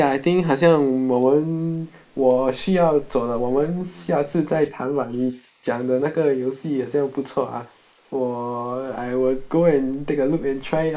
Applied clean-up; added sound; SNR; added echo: neural mask model Resemble Enhance denoiser.